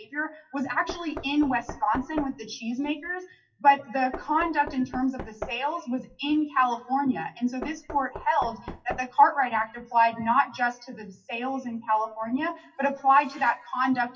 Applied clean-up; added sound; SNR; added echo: classical method WPE with log-MMSE.